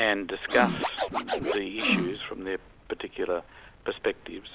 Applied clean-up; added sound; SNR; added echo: none; Scratching (performance technique); 1 dB; none.